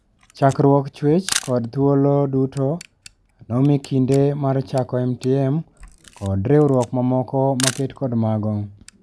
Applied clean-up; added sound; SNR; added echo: none; Camera; 14 dB; none.